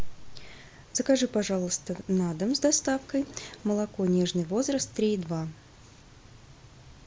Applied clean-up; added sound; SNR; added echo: none; none; none; none.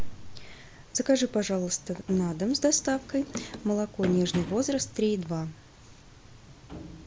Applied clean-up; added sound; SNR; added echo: none; Run; 15 dB; none.